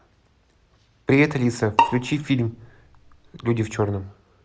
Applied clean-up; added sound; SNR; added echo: none; Bowed string instrument; 3 dB; none.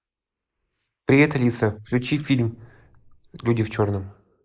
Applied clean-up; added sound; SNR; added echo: neural mask model Resemble Enhance denoiser.